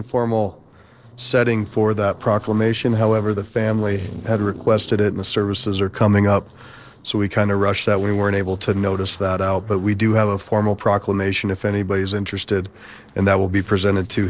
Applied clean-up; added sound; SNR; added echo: neural separator model SepFormer DNS4.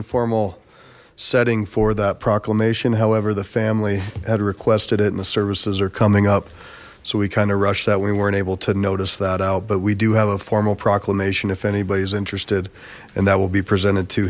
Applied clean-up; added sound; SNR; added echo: none; none; none; none.